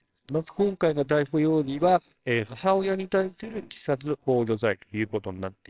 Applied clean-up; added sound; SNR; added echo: neural separator model SepFormer WHAMR!.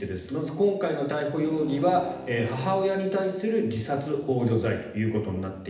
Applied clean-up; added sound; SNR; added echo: none; Bowed string instrument; 17 dB; reverberation time 0.8 s.